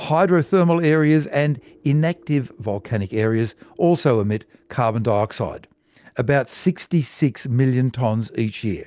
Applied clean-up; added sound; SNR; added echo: none; none; none; none.